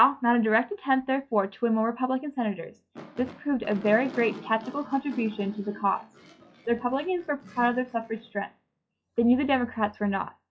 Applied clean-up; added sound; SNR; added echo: classical method log-MMSE.